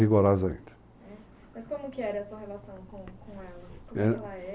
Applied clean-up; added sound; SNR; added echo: none; none; none; none.